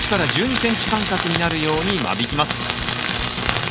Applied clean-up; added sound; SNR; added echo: none; Tools; 2 dB; none.